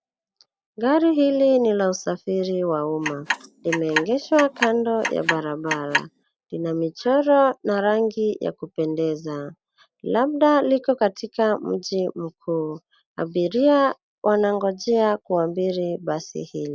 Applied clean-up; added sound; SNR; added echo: none; Clock; 6 dB; none.